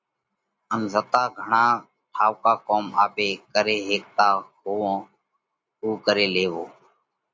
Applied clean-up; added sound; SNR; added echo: none; none; none; none.